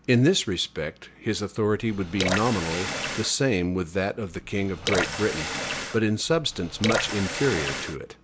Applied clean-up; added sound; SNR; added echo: none; Water tap, faucet / Water; 5 dB; none.